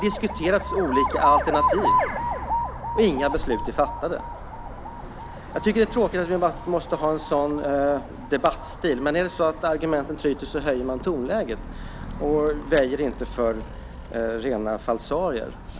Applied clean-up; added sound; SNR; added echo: none; Alarm; 5 dB; none.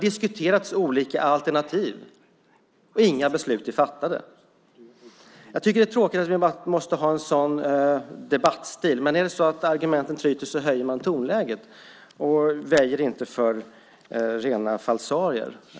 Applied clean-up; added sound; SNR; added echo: none; none; none; none.